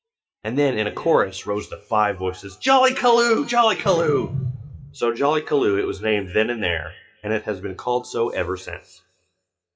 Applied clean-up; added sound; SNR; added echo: classical method WPE with log-MMSE.